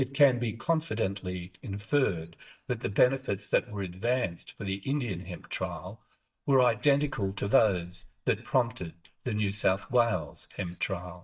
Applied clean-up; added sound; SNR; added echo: neural mask model DeepFilterNet 3.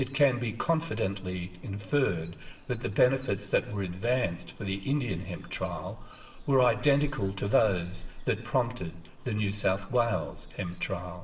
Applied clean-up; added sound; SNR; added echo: none; Bird vocalization, bird call, bird song; 14 dB; reverberation time 0.7 s.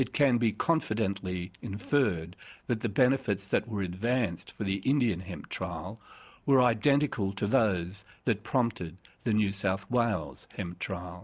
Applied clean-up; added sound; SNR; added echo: none; none; none; none.